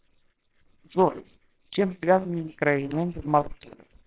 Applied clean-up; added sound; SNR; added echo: neural separator model SepFormer WHAMR!.